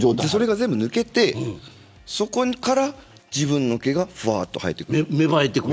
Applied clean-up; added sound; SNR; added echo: none; none; none; none.